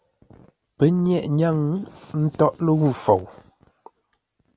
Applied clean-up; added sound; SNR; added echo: none; none; none; none.